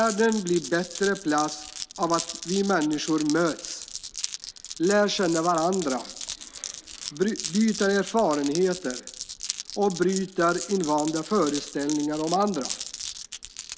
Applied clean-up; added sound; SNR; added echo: none; Glass; 11 dB; none.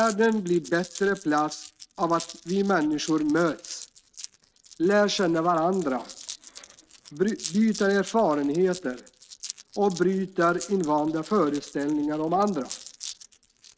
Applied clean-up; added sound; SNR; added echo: neural mask model RNNoise.